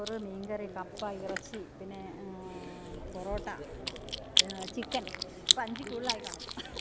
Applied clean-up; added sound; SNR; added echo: none; Chewing, mastication; -3 dB; none.